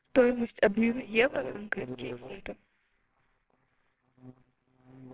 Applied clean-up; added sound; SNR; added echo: neural separator model SepFormer WHAMR!.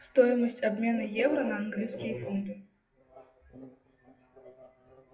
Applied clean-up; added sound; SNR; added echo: classical method WPE with log-MMSE.